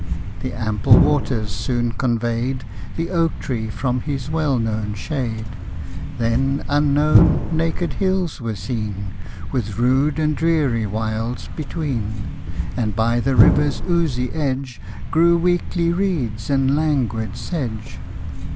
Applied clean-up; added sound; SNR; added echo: none; Thump, thud; 1 dB; none.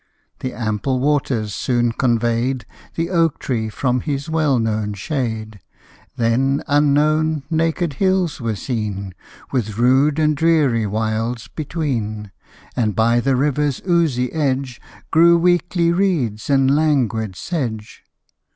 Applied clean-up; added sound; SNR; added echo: none; none; none; none.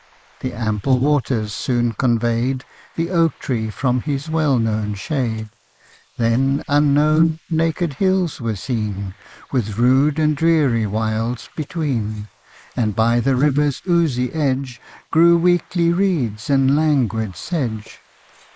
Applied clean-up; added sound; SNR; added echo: neural mask model Resemble Enhance denoiser.